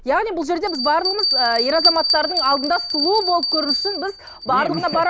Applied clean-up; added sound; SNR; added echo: none; Bell; 3 dB; none.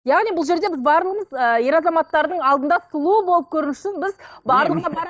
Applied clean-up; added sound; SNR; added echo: neural mask model DeepFilterNet 3.